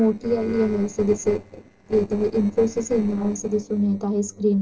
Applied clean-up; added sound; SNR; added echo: neural separator model SepFormer DNS4.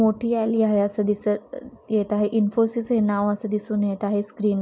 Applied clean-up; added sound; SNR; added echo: none; none; none; none.